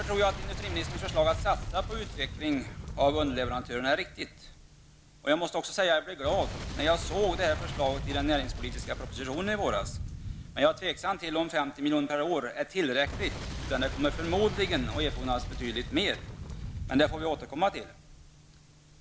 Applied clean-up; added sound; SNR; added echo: none; Boom; 8 dB; none.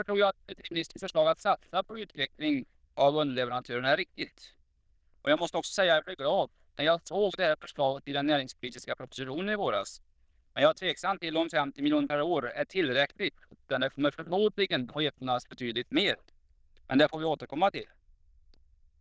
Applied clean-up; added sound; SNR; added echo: neural diffusion model UNIVERSE++.